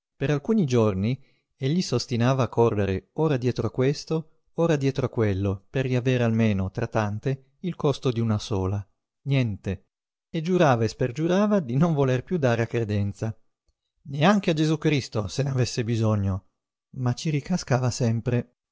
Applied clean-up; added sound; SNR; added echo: none; none; none; none.